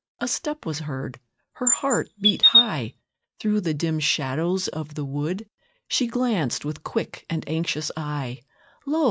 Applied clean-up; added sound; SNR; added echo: neural mask model RNNoise.